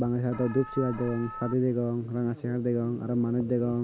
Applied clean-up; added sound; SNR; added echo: none; Alarm; 12 dB; none.